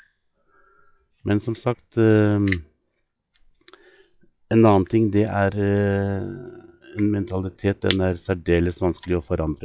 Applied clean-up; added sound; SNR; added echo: classical method log-MMSE.